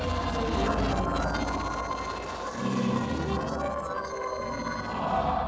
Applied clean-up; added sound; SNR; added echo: neural separator model SepFormer DNS4.